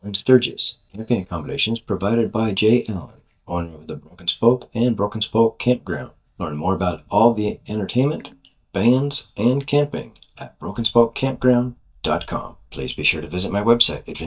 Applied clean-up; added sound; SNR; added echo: neural mask model DeepFilterNet 3.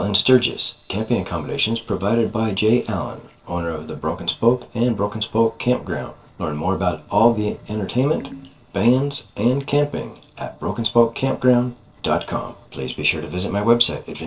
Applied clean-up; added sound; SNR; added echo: neural separator model SepFormer DNS4.